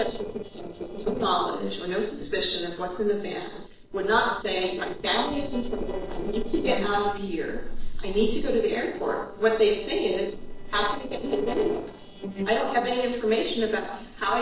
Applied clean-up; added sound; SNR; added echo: neural separator model SepFormer DNS4.